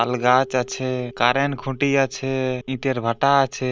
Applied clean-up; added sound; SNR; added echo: neural mask model DeepFilterNet 3.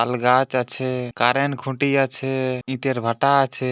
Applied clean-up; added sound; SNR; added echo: none; none; none; none.